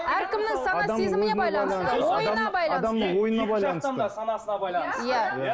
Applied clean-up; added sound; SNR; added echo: none; none; none; none.